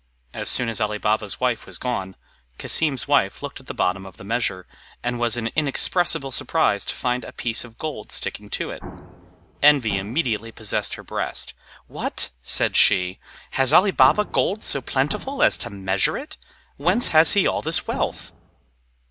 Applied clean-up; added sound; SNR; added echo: none; Explosion; 14 dB; none.